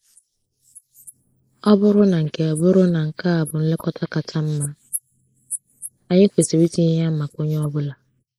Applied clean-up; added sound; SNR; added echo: neural mask model Resemble Enhance denoiser.